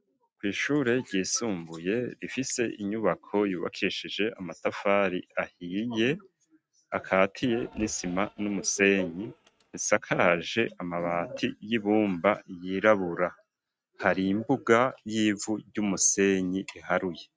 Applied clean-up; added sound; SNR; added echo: neural mask model RNNoise.